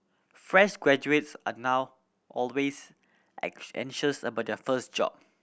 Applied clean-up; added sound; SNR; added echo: none; none; none; none.